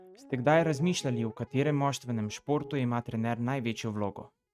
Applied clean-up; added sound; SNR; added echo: neural mask model RNNoise.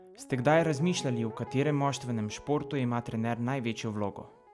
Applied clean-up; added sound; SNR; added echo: none; Guitar; 15 dB; none.